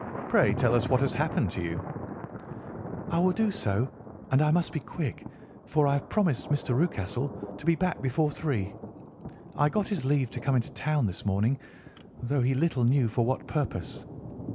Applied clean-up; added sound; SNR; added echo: none; Thunder; 11 dB; none.